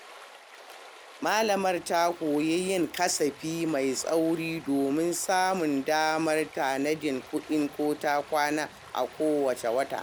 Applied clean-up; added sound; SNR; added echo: none; Stream; 20 dB; none.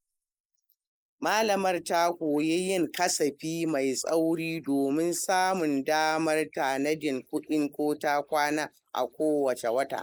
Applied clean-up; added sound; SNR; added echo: neural mask model Resemble Enhance denoiser.